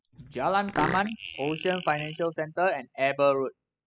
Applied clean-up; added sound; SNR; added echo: classical method spectral subtraction.